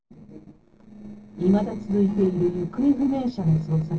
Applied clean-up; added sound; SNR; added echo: neural separator model SepFormer DNS4.